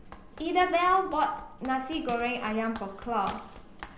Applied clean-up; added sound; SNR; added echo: none; Crushing + Run; 16 dB; none.